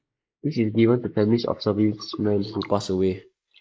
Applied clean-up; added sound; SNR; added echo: neural mask model Resemble Enhance denoiser.